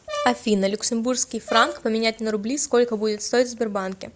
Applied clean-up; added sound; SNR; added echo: none; Brass instrument; 11 dB; none.